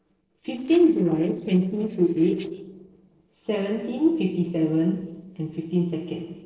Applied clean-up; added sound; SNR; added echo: neural separator model SepFormer DNS4.